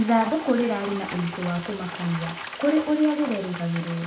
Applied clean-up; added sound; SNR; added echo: none; Frying (food); 11 dB; reverberation time 0.5 s.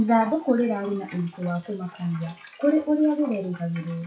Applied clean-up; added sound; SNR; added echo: classical method WPE with log-MMSE.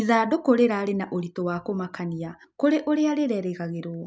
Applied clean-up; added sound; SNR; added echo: none; none; none; none.